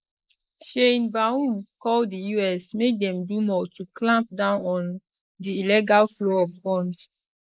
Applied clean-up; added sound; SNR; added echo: neural mask model Resemble Enhance denoiser.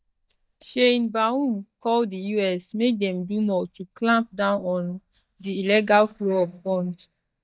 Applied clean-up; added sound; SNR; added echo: neural mask model DeepFilterNet 3.